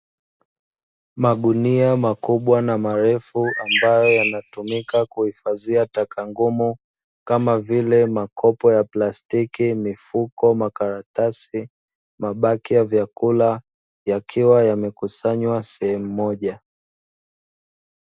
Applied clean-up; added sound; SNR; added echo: none; Bird; 4 dB; none.